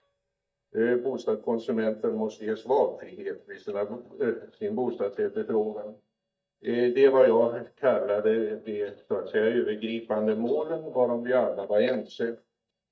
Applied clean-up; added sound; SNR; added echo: neural mask model DeepFilterNet 3.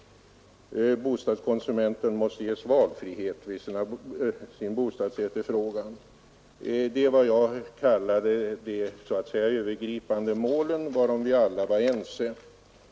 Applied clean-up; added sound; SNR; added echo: none; none; none; none.